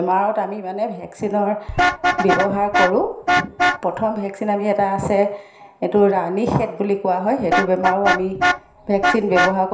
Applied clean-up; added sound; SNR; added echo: none; Vehicle horn, car horn, honking; 3 dB; reverberation time 0.5 s.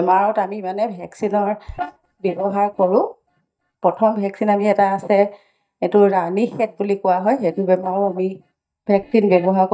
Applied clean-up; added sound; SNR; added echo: neural mask model DeepFilterNet 3.